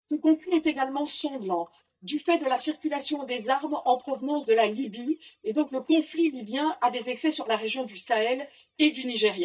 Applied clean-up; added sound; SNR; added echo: neural mask model DeepFilterNet 3.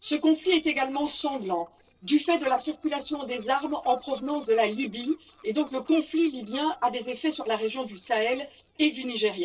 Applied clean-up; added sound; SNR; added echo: neural separator model SepFormer DNS4.